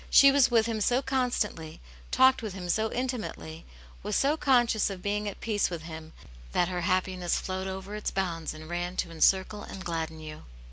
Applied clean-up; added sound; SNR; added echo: none; none; none; none.